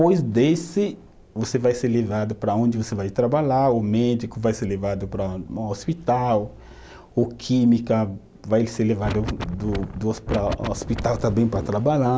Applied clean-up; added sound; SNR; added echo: none; Wind; 8 dB; none.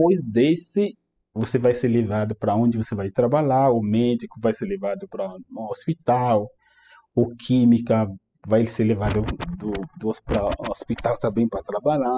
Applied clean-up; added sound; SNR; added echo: classical method spectral subtraction.